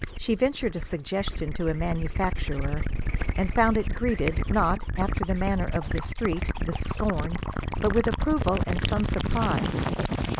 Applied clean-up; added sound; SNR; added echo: none; Gurgling / Liquid; 0 dB; none.